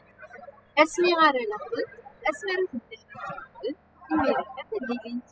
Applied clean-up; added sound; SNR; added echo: classical method spectral subtraction.